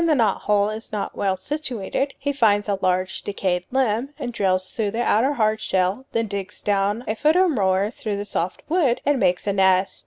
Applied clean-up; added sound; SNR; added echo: none; none; none; none.